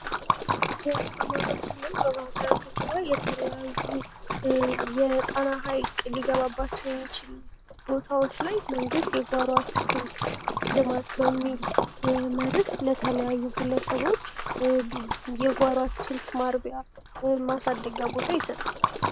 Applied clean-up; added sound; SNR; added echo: none; Splash, splatter; 3 dB; none.